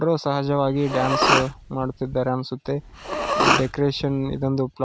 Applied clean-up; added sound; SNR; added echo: none; Respiratory sounds; 1 dB; none.